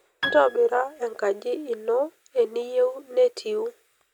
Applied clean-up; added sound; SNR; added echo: none; Piano; 11 dB; none.